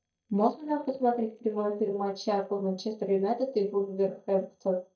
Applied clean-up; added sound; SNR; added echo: neural mask model DeepFilterNet 3.